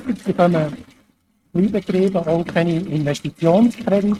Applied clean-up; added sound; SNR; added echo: neural mask model RNNoise.